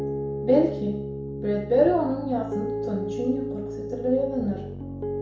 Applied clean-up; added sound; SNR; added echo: none; Piano; 5 dB; reverberation time 0.6 s.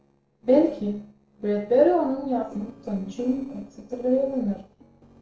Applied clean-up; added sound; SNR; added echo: neural separator model SepFormer DNS4.